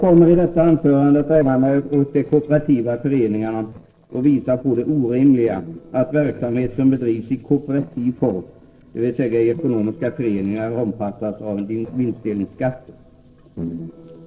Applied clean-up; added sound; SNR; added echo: neural separator model SepFormer DNS4.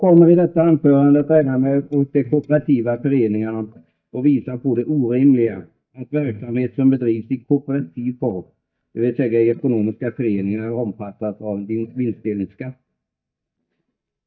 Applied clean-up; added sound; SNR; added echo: neural mask model DeepFilterNet 3.